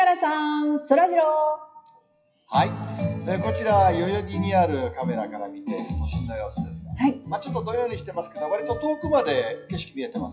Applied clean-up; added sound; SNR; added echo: classical method WPE with log-MMSE.